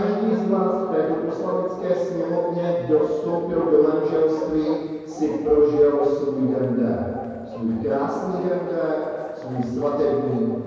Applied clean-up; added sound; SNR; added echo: none; Bark; 14 dB; reverberation time 2.2 s.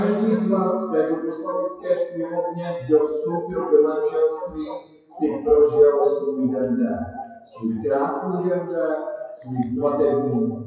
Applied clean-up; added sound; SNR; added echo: classical method WPE with log-MMSE.